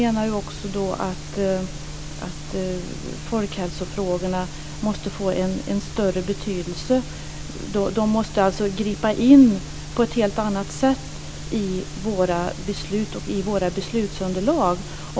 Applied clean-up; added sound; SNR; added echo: none; none; none; none.